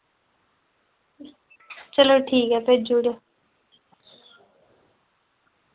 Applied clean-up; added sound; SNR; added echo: none; none; none; none.